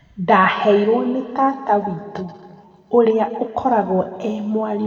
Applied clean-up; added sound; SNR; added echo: none; none; none; reverberation time 1.9 s.